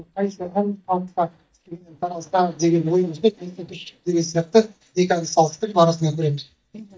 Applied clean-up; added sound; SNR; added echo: neural mask model DeepFilterNet 3.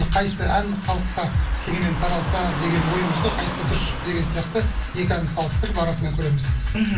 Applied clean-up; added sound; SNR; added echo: none; Car passing by / Traffic noise, roadway noise; 11 dB; reverberation time 0.3 s.